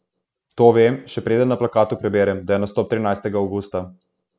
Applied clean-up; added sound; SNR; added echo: none; none; none; none.